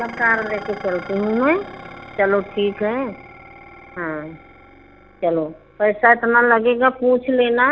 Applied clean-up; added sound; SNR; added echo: none; Dishes, pots, and pans; 18 dB; none.